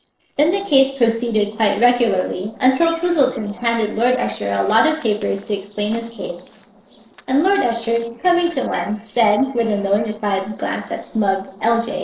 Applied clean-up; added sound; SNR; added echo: neural separator model SepFormer DNS4.